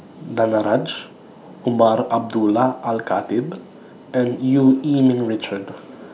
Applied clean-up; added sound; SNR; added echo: none; none; none; none.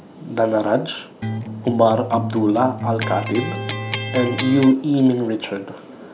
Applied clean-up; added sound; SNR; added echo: none; Electric guitar; 7 dB; none.